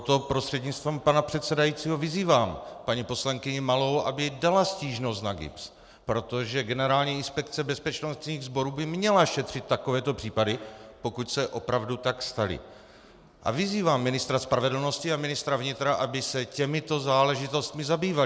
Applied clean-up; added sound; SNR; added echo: none; none; none; none.